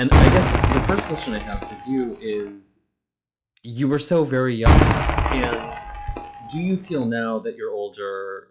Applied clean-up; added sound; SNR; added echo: classical method log-MMSE.